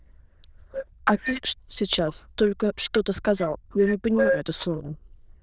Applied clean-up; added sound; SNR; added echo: neural diffusion model UNIVERSE++.